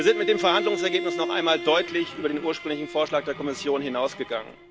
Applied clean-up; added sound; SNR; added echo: none; Bowed string instrument; 8 dB; none.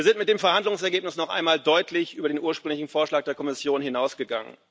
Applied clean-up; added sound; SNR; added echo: none; none; none; none.